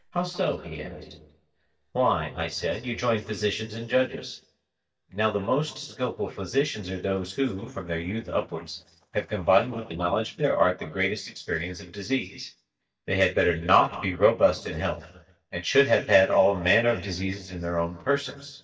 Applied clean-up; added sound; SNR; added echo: neural mask model DeepFilterNet 3.